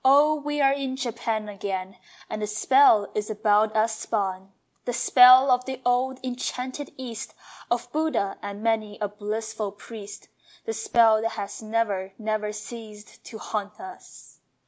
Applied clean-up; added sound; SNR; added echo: none; none; none; none.